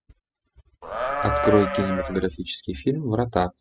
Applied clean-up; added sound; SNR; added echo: classical method spectral subtraction.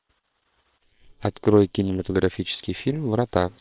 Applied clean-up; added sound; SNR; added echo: neural separator model SepFormer WHAM!.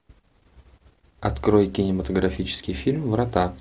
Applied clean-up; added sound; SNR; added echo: none; none; none; none.